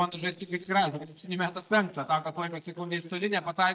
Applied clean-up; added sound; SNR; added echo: neural mask model DeepFilterNet 3.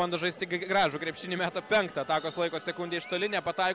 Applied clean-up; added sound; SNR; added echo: none; none; none; none.